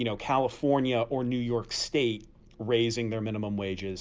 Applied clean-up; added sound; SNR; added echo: none; none; none; none.